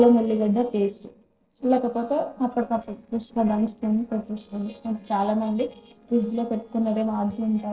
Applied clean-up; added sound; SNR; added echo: neural separator model SepFormer DNS4.